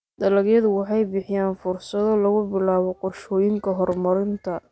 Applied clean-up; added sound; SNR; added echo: none; none; none; none.